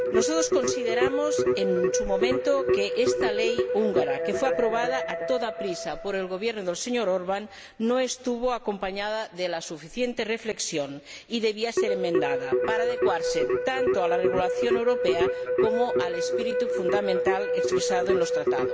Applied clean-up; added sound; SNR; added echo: none; Keyboard (musical); -1 dB; none.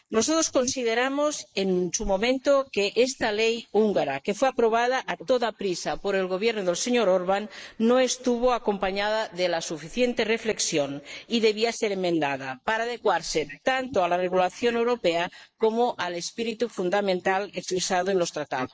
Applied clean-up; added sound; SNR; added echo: neural mask model Resemble Enhance denoiser.